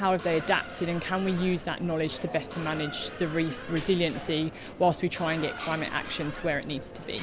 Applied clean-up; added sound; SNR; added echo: none; Squeak; 14 dB; none.